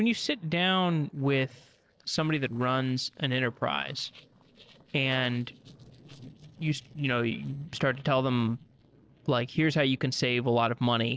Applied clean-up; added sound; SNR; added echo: neural separator model SepFormer DNS4.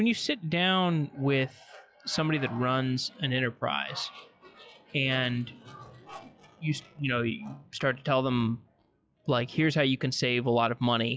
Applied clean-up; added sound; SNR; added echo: classical method log-MMSE.